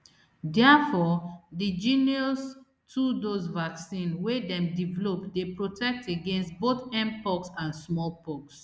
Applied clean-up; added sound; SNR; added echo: none; none; none; none.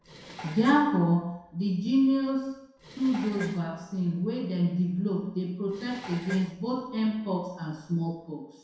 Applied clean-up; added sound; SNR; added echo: none; Dishes, pots, and pans; 19 dB; reverberation time 0.7 s.